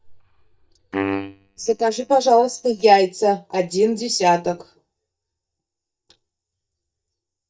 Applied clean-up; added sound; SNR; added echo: neural mask model DeepFilterNet 3.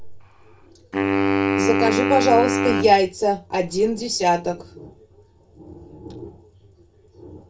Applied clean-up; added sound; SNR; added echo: none; Wind instrument, woodwind instrument; 0 dB; reverberation time 0.2 s.